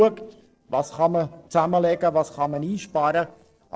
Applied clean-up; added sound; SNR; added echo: neural separator model SepFormer DNS4.